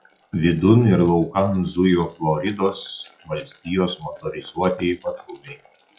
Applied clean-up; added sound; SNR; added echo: classical method log-MMSE.